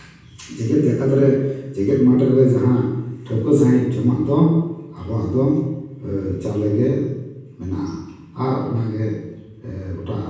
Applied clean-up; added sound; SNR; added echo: none; none; none; reverberation time 1.2 s.